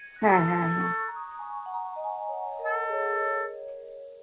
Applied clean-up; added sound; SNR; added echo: none; Mallet percussion + Wind instrument, woodwind instrument; 0 dB; none.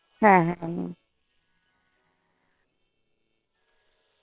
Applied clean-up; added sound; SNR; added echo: neural separator model SepFormer WHAM!.